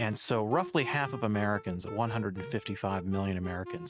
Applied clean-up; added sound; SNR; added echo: neural mask model RNNoise.